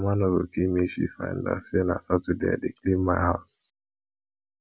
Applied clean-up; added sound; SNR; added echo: none; none; none; none.